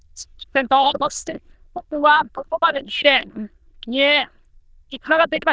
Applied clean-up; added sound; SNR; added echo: neural diffusion model UNIVERSE++.